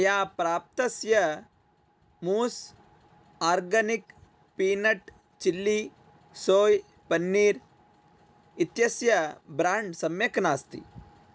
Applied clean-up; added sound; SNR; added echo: none; none; none; none.